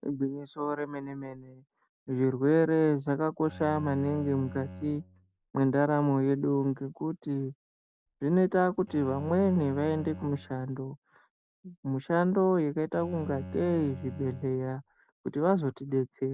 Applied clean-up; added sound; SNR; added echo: none; Bowed string instrument; 15 dB; none.